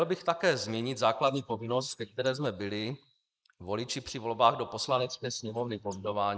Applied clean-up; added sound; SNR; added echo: neural mask model Resemble Enhance denoiser.